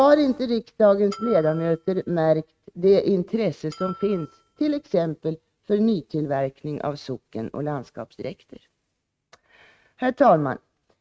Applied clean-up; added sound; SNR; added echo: neural mask model RNNoise.